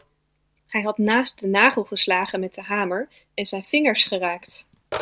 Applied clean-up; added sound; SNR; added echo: none; Telephone; 15 dB; none.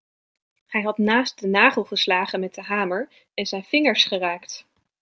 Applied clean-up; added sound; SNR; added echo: none; none; none; none.